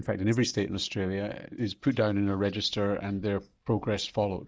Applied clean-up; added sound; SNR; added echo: neural mask model DeepFilterNet 3.